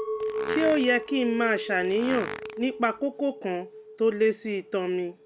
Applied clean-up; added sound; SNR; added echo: none; Fart + Chink, clink; 8 dB; none.